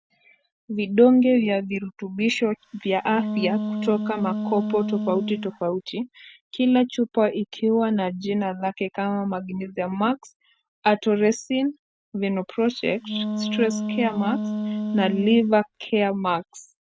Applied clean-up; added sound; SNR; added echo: none; Wind instrument, woodwind instrument; 5 dB; none.